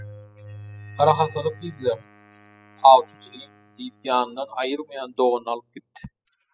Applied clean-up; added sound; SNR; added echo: classical method spectral subtraction.